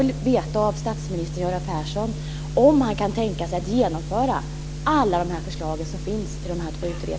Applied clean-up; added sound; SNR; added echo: none; none; none; none.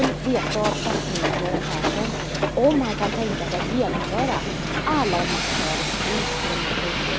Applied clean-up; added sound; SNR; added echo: none; Hiss; 0 dB; none.